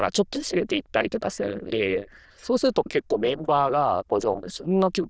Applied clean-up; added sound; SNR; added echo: neural diffusion model UNIVERSE++.